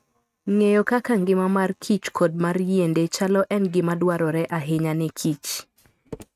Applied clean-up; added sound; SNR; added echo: neural mask model RNNoise.